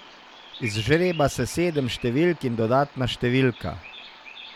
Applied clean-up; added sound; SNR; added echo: none; Bird vocalization, bird call, bird song; 17 dB; none.